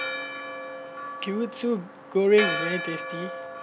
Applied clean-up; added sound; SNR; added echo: none; Church bell; 6 dB; none.